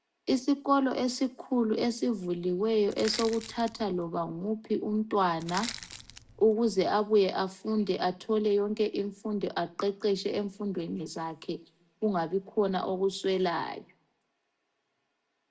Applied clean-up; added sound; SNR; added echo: none; Crushing; 12 dB; reverberation time 0.3 s.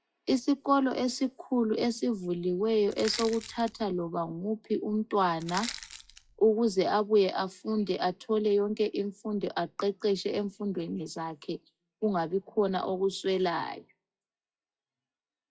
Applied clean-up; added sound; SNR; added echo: classical method WPE with log-MMSE.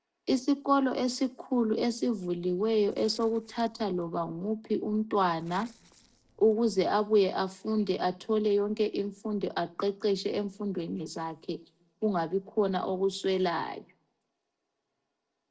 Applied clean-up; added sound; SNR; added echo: neural separator model SepFormer DNS4.